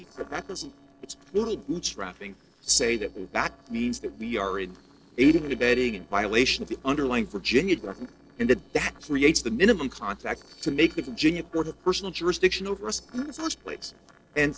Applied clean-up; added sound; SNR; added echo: neural separator model SepFormer DNS4.